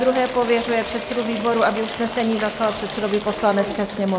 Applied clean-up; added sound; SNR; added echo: none; Applause / Crowd / Cheering; 10 dB; none.